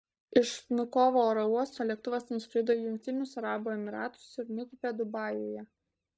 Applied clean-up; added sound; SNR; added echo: neural mask model DeepFilterNet 3.